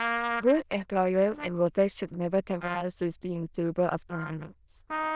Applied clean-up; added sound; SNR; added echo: neural diffusion model UNIVERSE++.